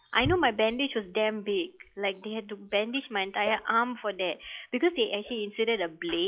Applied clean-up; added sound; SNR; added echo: classical method log-MMSE.